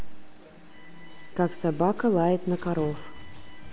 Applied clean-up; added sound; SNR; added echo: none; Tearing + Alarm; 20 dB; none.